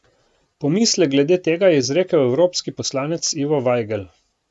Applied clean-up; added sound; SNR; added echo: none; none; none; none.